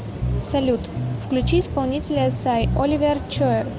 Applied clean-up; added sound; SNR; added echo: none; Bass guitar; 4 dB; none.